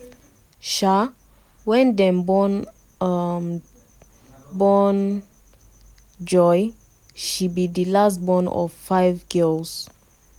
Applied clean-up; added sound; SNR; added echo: none; none; none; none.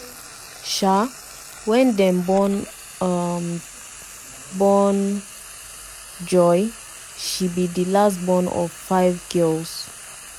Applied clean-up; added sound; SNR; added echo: none; Frying (food); 17 dB; none.